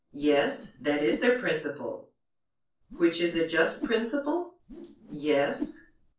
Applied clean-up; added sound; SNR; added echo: neural separator model SepFormer DNS4.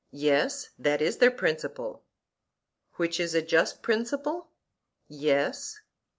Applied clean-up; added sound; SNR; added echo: none; none; none; none.